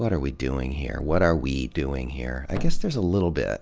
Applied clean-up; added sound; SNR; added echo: none; Thump, thud; 16 dB; none.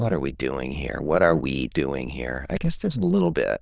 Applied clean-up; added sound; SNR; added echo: neural diffusion model UNIVERSE++.